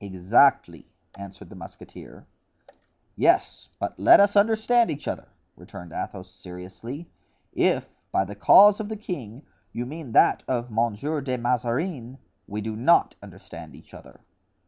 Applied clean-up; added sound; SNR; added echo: none; none; none; none.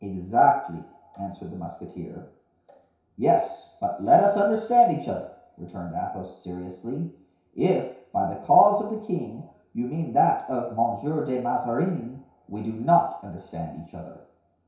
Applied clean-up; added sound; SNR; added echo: none; none; none; reverberation time 0.6 s.